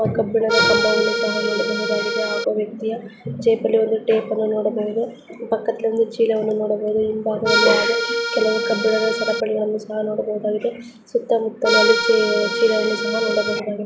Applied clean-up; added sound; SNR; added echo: none; Accordion; 0 dB; none.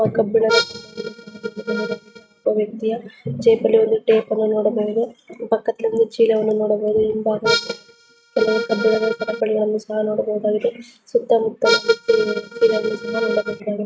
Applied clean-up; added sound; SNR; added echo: neural mask model RNNoise.